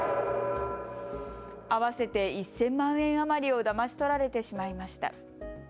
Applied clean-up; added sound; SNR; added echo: none; none; none; none.